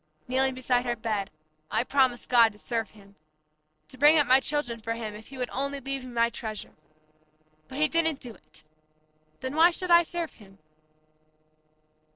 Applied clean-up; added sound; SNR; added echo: neural separator model SepFormer DNS4.